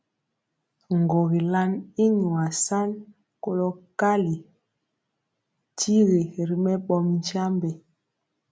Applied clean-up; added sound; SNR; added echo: none; none; none; none.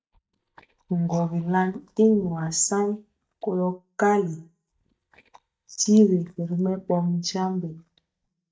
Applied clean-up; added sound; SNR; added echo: neural mask model DeepFilterNet 3.